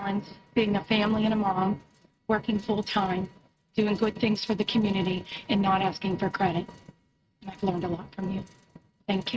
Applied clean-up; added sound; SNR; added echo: neural mask model RNNoise.